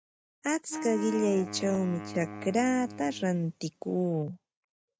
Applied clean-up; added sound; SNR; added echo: neural mask model RNNoise.